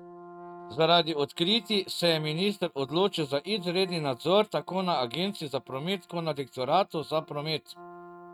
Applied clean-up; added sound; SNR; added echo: neural mask model RNNoise.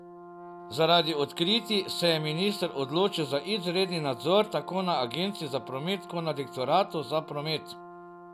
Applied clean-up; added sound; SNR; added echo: none; Brass instrument; 15 dB; none.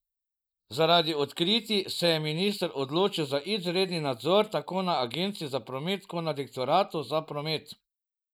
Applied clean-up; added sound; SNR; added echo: neural mask model Resemble Enhance denoiser.